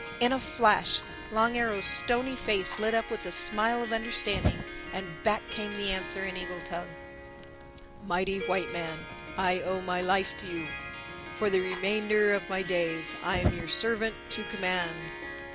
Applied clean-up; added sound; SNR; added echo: none; Fire + Harp; 7 dB; none.